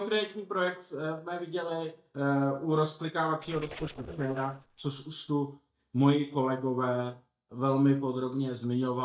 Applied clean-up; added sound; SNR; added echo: neural mask model DeepFilterNet 3.